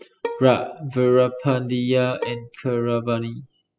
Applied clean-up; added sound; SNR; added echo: classical method spectral subtraction.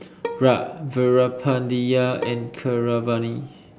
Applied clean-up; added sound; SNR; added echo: none; Bowed string instrument; 14 dB; none.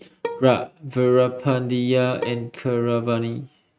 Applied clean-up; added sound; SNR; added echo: neural mask model RNNoise.